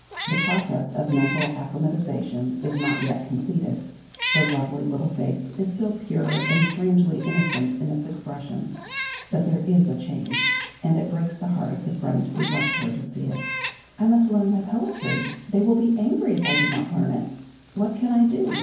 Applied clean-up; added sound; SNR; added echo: none; Meow; 8 dB; reverberation time 0.9 s.